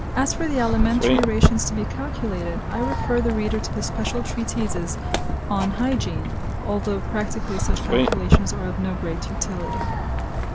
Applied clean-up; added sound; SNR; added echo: none; Walk, footsteps; -3 dB; none.